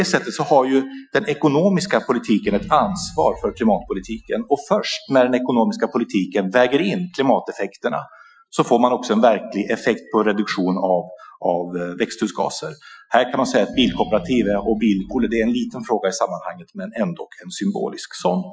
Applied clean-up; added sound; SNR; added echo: classical method Wiener filter.